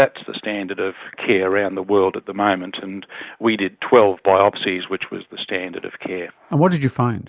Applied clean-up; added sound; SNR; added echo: none; none; none; none.